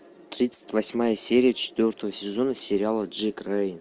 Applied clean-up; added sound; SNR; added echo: none; none; none; none.